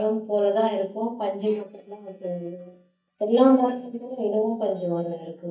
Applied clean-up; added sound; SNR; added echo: neural mask model DeepFilterNet 3.